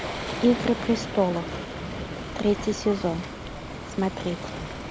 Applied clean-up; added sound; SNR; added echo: none; Waves, surf; 6 dB; none.